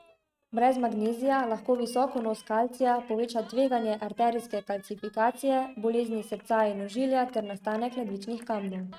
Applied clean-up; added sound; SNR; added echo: neural mask model RNNoise.